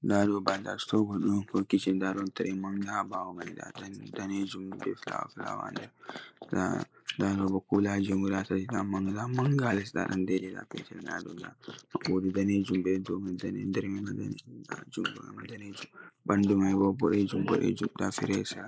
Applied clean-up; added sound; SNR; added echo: neural mask model Resemble Enhance denoiser.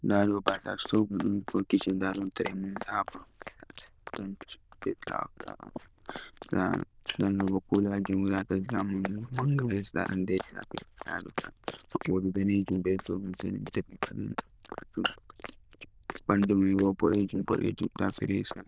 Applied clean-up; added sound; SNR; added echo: neural diffusion model UNIVERSE++.